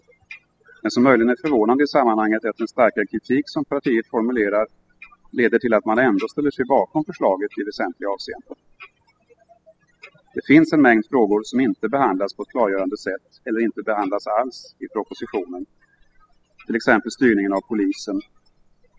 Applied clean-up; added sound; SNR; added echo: classical method spectral subtraction.